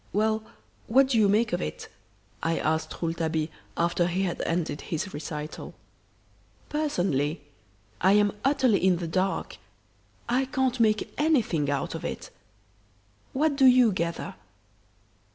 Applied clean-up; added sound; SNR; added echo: none; none; none; none.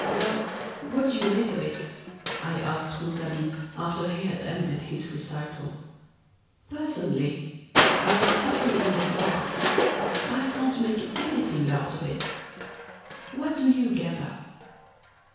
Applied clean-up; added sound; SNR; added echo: none; Crushing; 2 dB; reverberation time 1.1 s.